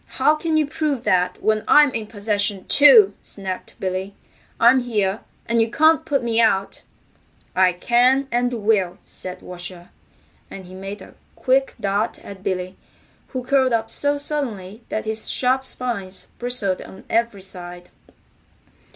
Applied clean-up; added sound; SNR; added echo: none; none; none; none.